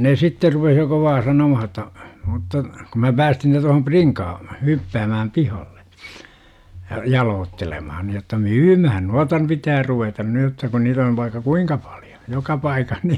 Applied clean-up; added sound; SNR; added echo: none; none; none; none.